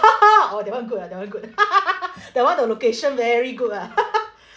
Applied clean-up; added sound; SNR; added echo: none; none; none; none.